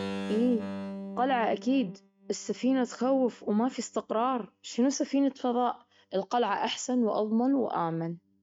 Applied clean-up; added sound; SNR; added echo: neural mask model RNNoise.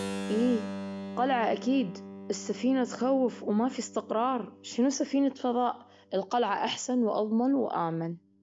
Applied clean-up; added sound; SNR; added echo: none; Keyboard (musical); 13 dB; none.